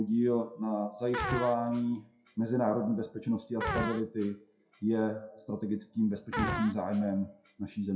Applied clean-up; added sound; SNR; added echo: classical method WPE with log-MMSE.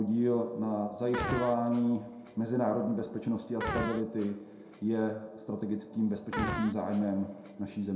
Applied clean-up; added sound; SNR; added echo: none; Fart; 10 dB; reverberation time 0.5 s.